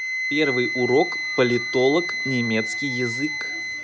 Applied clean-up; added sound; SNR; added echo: none; Wind instrument, woodwind instrument; 3 dB; none.